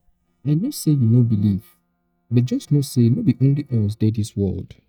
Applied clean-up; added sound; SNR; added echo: neural mask model DeepFilterNet 3.